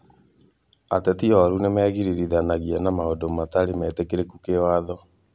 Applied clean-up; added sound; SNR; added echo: none; none; none; none.